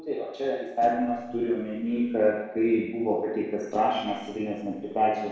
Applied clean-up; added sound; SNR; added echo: neural separator model SepFormer DNS4.